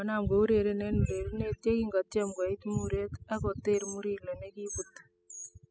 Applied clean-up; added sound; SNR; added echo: classical method spectral subtraction.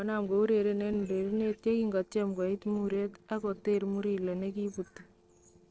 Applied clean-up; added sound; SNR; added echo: neural separator model SepFormer DNS4.